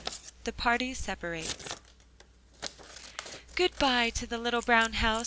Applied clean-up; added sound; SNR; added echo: none; Scissors; 14 dB; none.